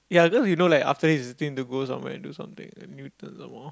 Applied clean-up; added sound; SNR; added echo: none; none; none; none.